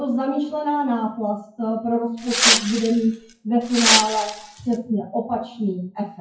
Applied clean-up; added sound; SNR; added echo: classical method WPE with log-MMSE.